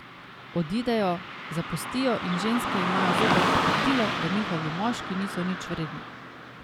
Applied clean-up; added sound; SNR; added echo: none; Car passing by / Traffic noise, roadway noise; 0 dB; none.